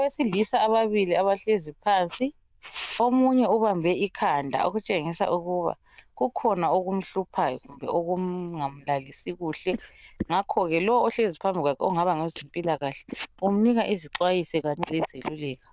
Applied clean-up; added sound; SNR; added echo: neural diffusion model UNIVERSE++.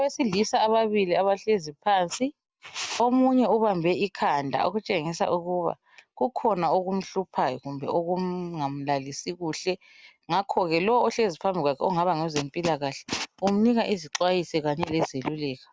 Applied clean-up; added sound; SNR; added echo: none; none; none; none.